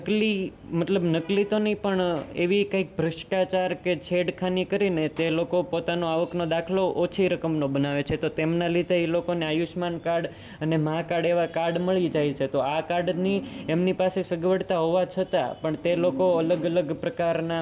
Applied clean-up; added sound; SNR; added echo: none; none; none; none.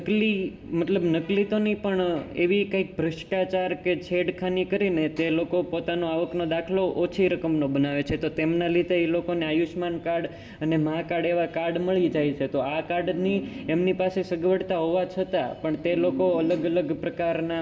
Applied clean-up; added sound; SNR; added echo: none; none; none; reverberation time 2.1 s.